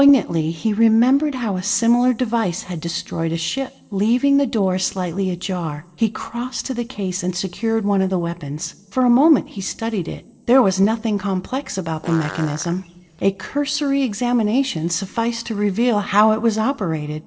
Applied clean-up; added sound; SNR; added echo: neural separator model SepFormer DNS4.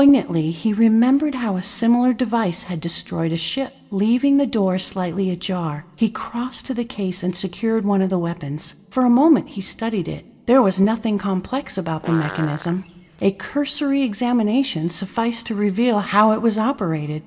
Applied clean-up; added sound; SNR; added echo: none; Fart; 13 dB; reverberation time 1.2 s.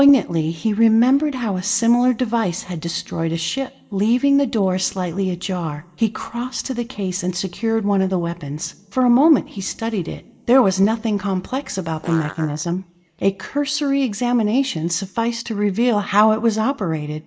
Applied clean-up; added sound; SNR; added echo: neural mask model DeepFilterNet 3.